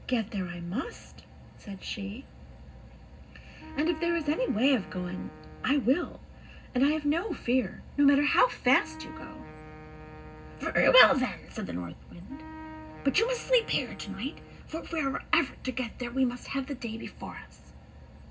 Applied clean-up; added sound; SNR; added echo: none; Wind instrument, woodwind instrument; 17 dB; reverberation time 0.4 s.